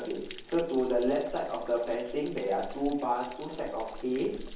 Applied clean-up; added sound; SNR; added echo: none; Stream / Trickle, dribble / Splash, splatter; 13 dB; reverberation time 0.7 s.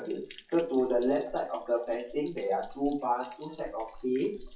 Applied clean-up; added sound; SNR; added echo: classical method WPE with log-MMSE.